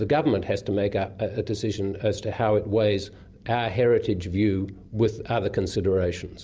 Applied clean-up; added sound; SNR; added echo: none; none; none; none.